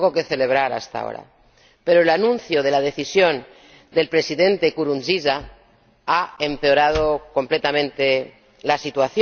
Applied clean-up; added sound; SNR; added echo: none; none; none; none.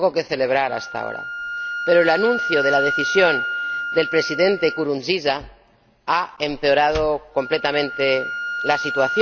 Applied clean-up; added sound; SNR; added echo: none; Wind instrument, woodwind instrument; 6 dB; none.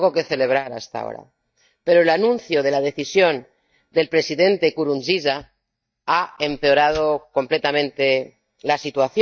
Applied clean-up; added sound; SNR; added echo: neural mask model DeepFilterNet 3.